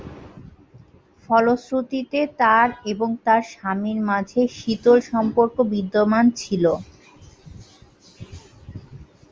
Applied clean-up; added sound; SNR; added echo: none; none; none; none.